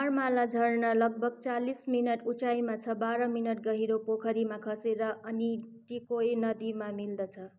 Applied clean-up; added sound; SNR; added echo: none; none; none; none.